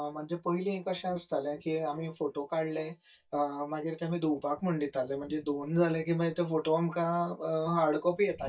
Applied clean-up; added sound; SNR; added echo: neural mask model DeepFilterNet 3.